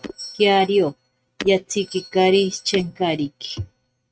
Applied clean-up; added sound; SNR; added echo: neural mask model RNNoise.